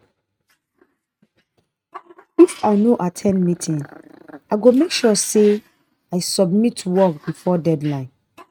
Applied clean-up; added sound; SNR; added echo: neural mask model RNNoise.